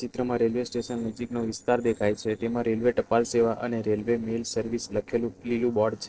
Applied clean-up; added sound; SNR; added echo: neural separator model SepFormer DNS4.